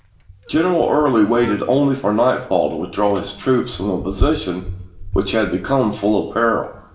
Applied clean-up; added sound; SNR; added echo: none; Bicycle; 12 dB; reverberation time 0.7 s.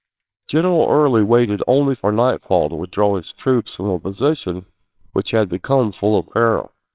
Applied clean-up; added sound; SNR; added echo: neural separator model SepFormer WHAMR!.